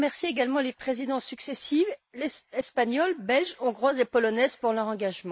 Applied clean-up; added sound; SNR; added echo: neural mask model Resemble Enhance denoiser.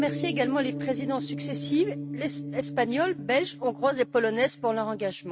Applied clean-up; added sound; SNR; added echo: neural mask model RNNoise.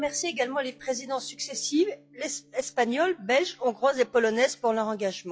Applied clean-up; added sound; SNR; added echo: classical method log-MMSE.